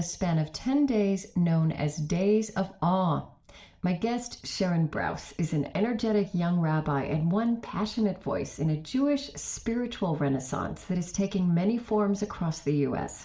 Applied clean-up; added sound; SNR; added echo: none; none; none; reverberation time 0.4 s.